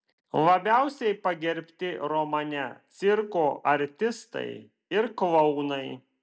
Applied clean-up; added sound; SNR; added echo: none; none; none; none.